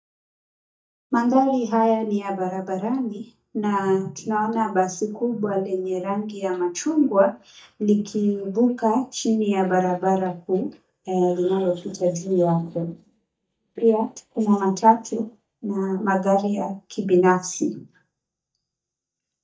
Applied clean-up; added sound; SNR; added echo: neural mask model DeepFilterNet 3.